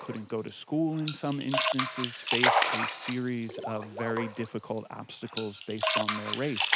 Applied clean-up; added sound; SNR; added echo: none; Splash, splatter; -3 dB; none.